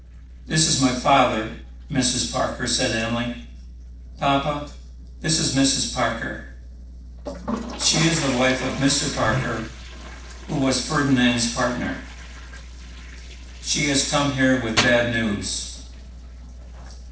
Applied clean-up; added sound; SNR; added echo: neural separator model SepFormer DNS4.